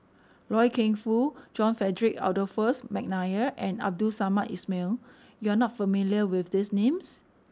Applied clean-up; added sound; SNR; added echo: none; none; none; none.